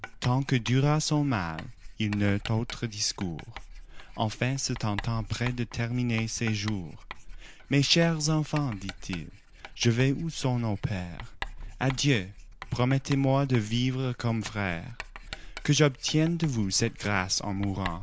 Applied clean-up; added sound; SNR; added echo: none; Writing; 14 dB; none.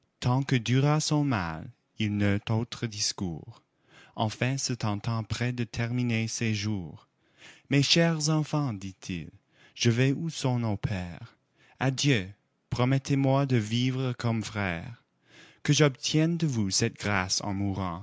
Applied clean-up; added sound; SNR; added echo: none; none; none; none.